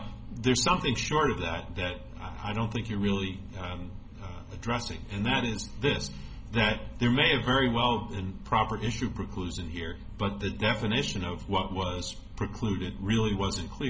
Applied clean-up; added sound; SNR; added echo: none; none; none; none.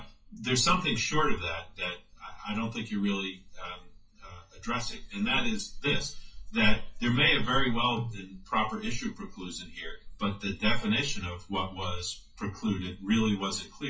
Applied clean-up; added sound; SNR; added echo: classical method WPE with log-MMSE.